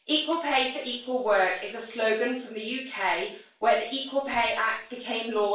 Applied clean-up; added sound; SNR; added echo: none; Glass; 16 dB; reverberation time 0.3 s.